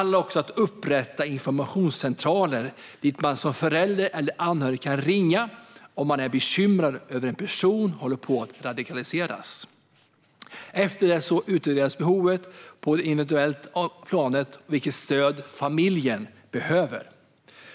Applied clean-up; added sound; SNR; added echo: none; none; none; none.